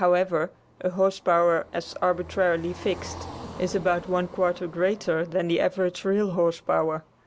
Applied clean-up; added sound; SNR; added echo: none; Car passing by; 19 dB; none.